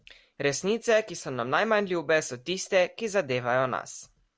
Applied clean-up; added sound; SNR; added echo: none; none; none; none.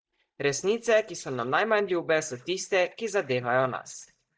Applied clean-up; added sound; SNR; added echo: neural mask model DeepFilterNet 3.